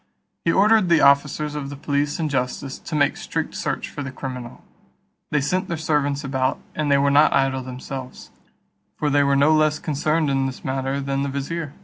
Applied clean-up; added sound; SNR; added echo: none; none; none; none.